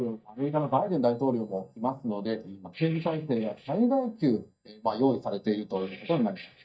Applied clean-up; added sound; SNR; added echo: neural mask model DeepFilterNet 3.